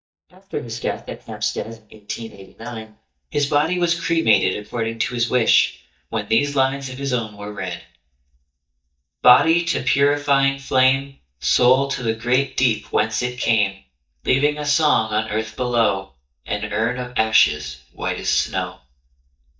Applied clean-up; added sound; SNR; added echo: neural mask model DeepFilterNet 3.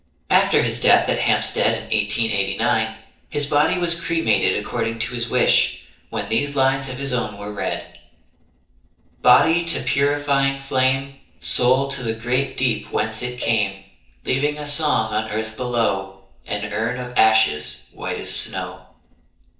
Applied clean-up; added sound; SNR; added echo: neural separator model SepFormer DNS4.